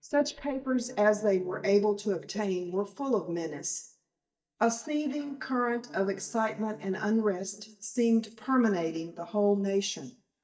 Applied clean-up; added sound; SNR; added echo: neural mask model DeepFilterNet 3.